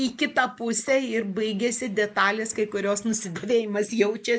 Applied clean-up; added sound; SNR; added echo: neural mask model Resemble Enhance denoiser.